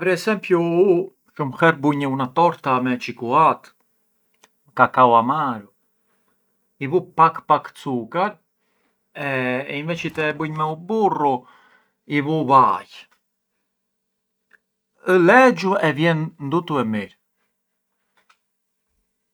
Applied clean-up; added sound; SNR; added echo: neural mask model DeepFilterNet 3.